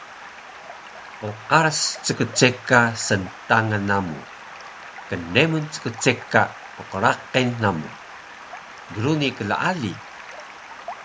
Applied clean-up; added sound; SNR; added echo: none; Stream; 16 dB; none.